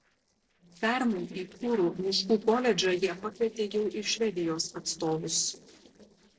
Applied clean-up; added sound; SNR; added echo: neural separator model SepFormer DNS4.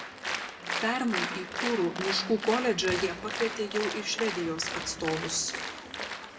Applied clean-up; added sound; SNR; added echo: none; Applause; 4 dB; reverberation time 0.7 s.